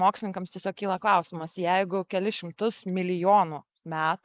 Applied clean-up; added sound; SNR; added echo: neural mask model Resemble Enhance denoiser.